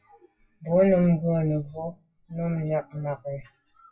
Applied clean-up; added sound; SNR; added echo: classical method WPE with log-MMSE.